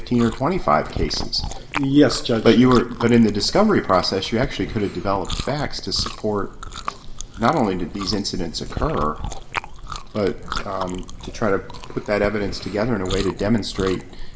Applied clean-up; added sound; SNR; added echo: none; Chewing, mastication; 9 dB; reverberation time 0.7 s.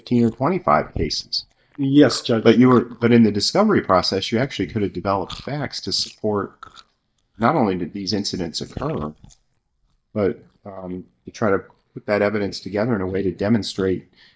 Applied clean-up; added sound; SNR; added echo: neural mask model DeepFilterNet 3.